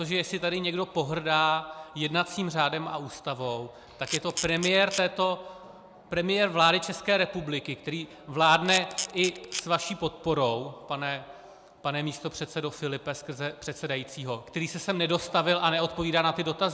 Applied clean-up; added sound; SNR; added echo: none; Camera; 7 dB; none.